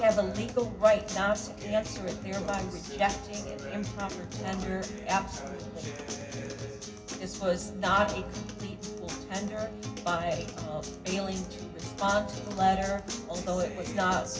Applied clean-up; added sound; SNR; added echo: none; Acoustic guitar; 8 dB; reverberation time 0.4 s.